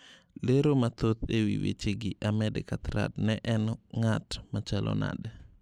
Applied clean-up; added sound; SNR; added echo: none; none; none; none.